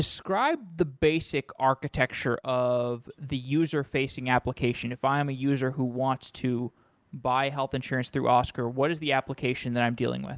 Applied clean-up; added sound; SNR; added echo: none; none; none; none.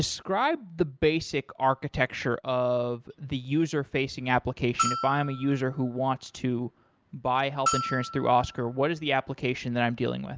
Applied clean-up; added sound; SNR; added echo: none; Bell; 7 dB; none.